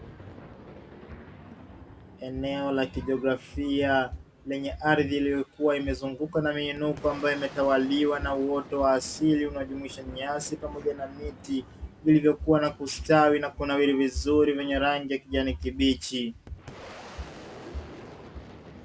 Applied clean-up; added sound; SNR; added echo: none; Boom; 20 dB; none.